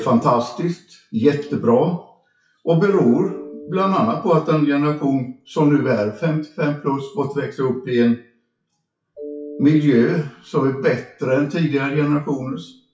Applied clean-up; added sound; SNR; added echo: classical method WPE with log-MMSE.